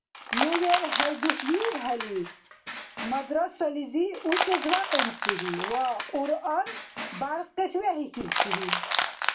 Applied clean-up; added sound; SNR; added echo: none; Crushing; 2 dB; reverberation time 0.2 s.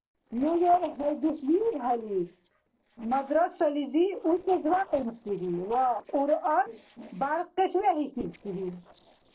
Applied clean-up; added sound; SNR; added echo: neural separator model SepFormer DNS4.